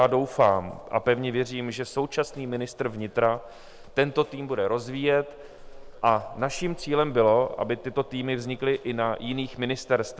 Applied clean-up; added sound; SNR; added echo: none; Livestock, farm animals, working animals; 20 dB; none.